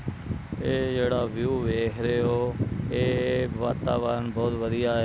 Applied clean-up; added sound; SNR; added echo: none; none; none; none.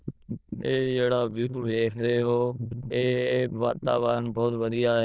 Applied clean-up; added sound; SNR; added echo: neural diffusion model UNIVERSE++.